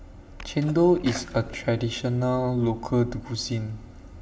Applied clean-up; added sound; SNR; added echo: none; Sneeze; 19 dB; reverberation time 1.3 s.